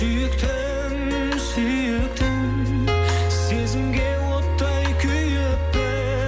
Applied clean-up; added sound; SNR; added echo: none; none; none; none.